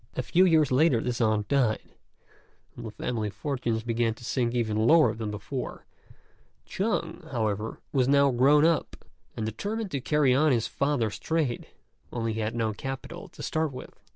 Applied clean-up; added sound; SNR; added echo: none; none; none; none.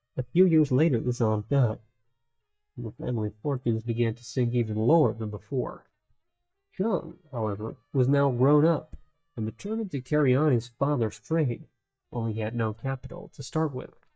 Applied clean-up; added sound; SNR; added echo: neural mask model DeepFilterNet 3.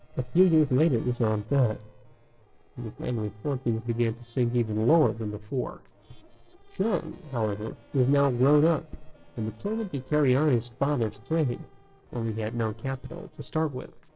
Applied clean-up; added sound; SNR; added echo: neural separator model SepFormer DNS4.